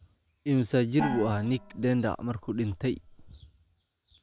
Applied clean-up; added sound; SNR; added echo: none; Gong; 9 dB; none.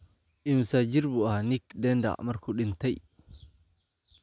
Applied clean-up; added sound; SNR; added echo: none; none; none; none.